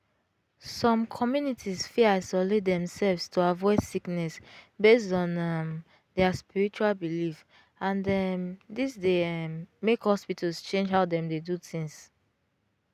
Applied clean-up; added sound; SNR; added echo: none; none; none; none.